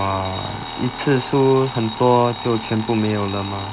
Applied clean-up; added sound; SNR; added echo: none; Alarm; 11 dB; none.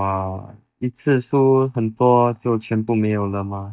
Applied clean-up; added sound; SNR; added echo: neural mask model DeepFilterNet 3.